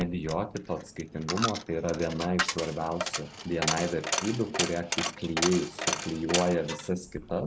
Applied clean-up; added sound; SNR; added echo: none; Coin (dropping); 3 dB; none.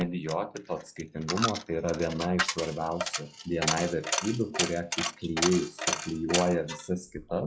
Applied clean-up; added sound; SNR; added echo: classical method log-MMSE.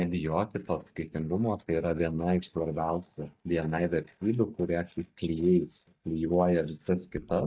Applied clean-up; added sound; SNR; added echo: neural mask model DeepFilterNet 3.